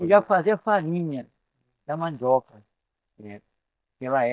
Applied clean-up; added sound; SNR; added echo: neural mask model DeepFilterNet 3.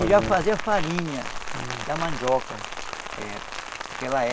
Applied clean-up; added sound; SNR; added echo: none; Rain; 5 dB; none.